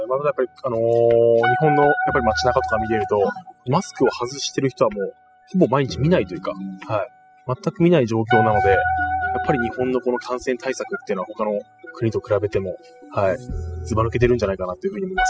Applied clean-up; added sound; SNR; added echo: classical method spectral subtraction.